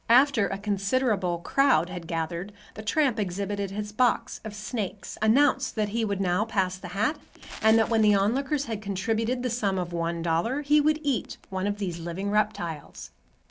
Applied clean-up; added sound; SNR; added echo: neural separator model SepFormer DNS4.